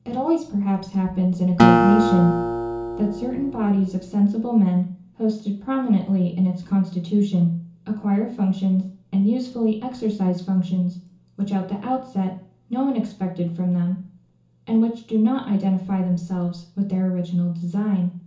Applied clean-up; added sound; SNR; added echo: none; Acoustic guitar; 0 dB; reverberation time 0.7 s.